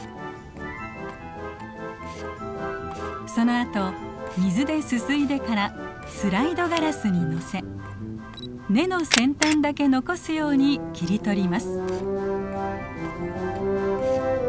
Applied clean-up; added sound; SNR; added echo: none; Camera; 13 dB; none.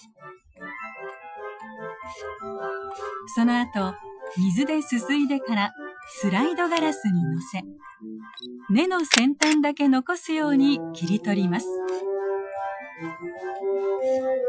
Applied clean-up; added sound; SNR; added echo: classical method Wiener filter.